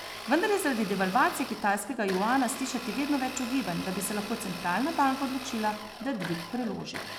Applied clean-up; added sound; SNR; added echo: none; Domestic sounds, home sounds; 10 dB; none.